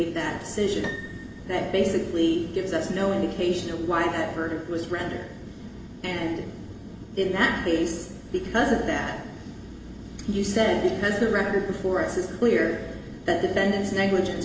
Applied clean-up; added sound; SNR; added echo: none; Piano; 17 dB; reverberation time 1.1 s.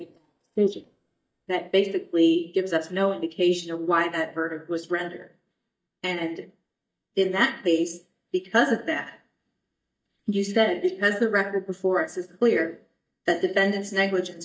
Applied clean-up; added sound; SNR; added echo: neural mask model DeepFilterNet 3.